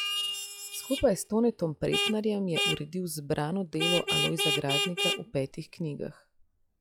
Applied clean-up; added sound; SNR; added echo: classical method log-MMSE.